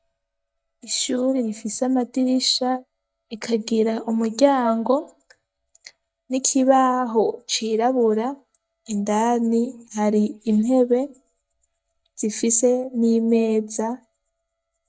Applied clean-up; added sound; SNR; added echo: neural mask model DeepFilterNet 3.